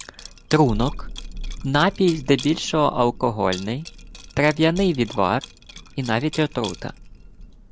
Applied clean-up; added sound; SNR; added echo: none; Liquid + Thunder; 13 dB; none.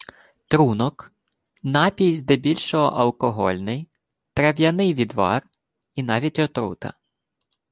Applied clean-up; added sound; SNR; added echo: none; none; none; none.